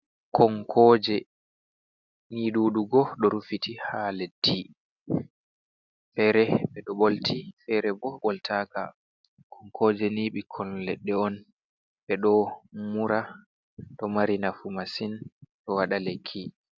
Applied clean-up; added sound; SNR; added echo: none; none; none; none.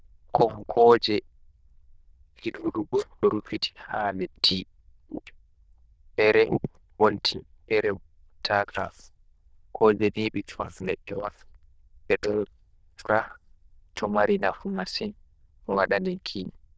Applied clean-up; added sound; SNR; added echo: neural diffusion model UNIVERSE++.